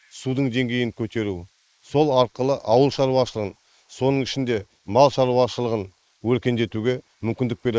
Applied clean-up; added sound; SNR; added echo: neural mask model Resemble Enhance denoiser.